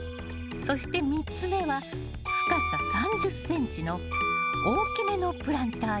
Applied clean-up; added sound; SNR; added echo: none; Bowed string instrument; -1 dB; none.